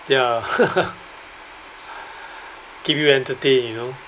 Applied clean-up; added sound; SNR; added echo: none; none; none; none.